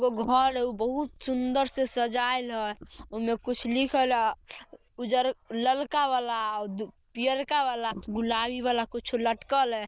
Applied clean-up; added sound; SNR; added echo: neural diffusion model UNIVERSE++.